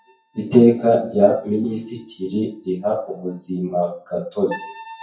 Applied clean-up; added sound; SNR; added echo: classical method WPE with log-MMSE.